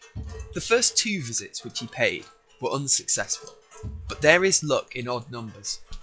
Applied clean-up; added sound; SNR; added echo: classical method log-MMSE.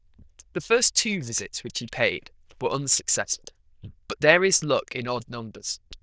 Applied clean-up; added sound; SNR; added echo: neural diffusion model UNIVERSE++.